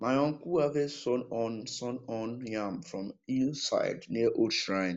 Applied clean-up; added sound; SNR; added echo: none; none; none; none.